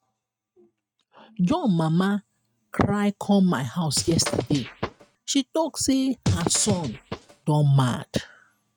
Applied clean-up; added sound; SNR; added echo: neural mask model RNNoise.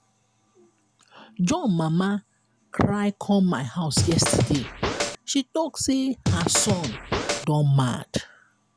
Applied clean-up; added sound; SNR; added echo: none; Scratching (performance technique); 1 dB; none.